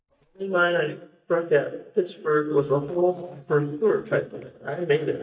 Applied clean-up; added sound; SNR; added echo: neural mask model DeepFilterNet 3.